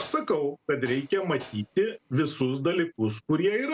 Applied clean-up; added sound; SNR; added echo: none; Hi-hat; 16 dB; none.